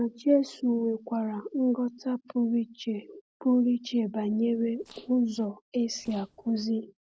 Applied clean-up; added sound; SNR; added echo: neural separator model SepFormer DNS4.